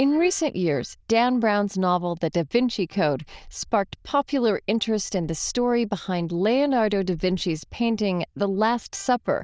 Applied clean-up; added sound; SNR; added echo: neural diffusion model UNIVERSE++.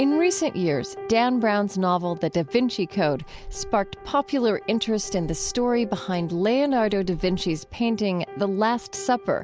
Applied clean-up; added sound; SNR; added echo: none; Bird; 17 dB; none.